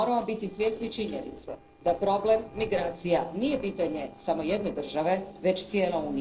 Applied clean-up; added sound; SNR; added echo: neural separator model SepFormer DNS4.